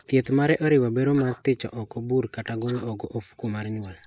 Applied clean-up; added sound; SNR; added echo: neural mask model Resemble Enhance denoiser.